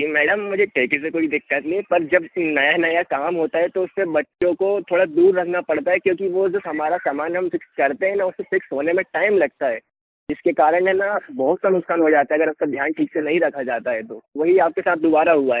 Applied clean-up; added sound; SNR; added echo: neural mask model Resemble Enhance denoiser.